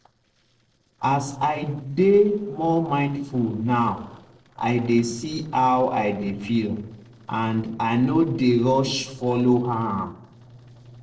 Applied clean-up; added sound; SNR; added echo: neural separator model SepFormer DNS4.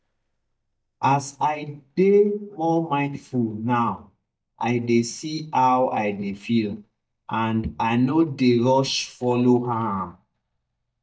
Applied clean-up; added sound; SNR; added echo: neural mask model DeepFilterNet 3.